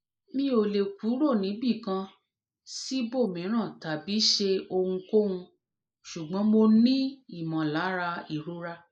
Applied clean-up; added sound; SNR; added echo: neural mask model Resemble Enhance denoiser.